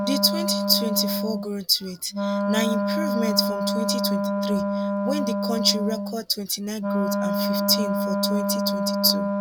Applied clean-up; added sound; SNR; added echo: none; Wind instrument, woodwind instrument; -2 dB; none.